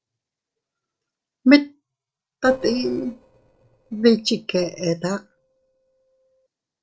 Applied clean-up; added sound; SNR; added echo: neural separator model SepFormer DNS4.